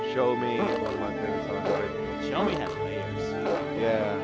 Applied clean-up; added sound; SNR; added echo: none; Musical instrument + Fart; -2 dB; none.